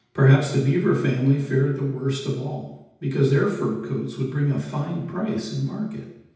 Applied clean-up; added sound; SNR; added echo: none; none; none; reverberation time 0.8 s.